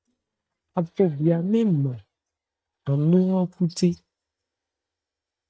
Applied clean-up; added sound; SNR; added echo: neural mask model DeepFilterNet 3.